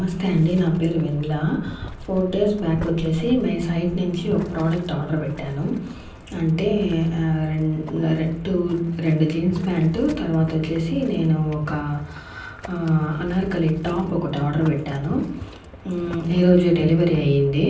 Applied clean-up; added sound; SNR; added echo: none; Boiling; 19 dB; reverberation time 0.6 s.